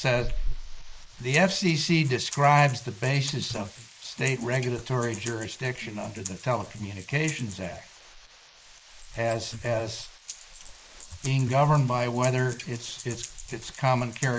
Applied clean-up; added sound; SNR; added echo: neural mask model Resemble Enhance denoiser.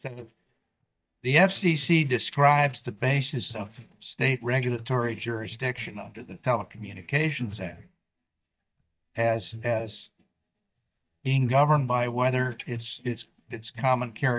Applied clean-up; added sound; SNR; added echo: neural mask model DeepFilterNet 3.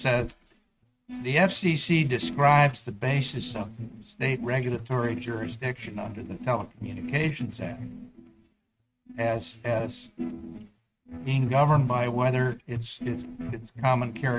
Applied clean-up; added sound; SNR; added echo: neural mask model RNNoise.